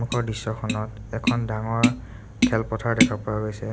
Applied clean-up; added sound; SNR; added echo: none; Tap; 0 dB; none.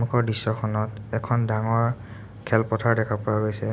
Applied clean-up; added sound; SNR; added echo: none; none; none; none.